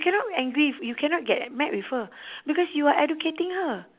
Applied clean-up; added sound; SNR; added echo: none; none; none; none.